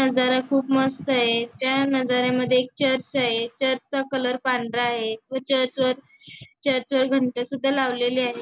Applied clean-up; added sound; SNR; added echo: none; none; none; none.